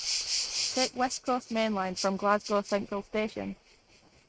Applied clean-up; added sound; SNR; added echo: neural mask model RNNoise.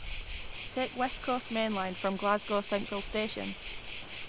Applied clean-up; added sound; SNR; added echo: none; Waves, surf; -1 dB; none.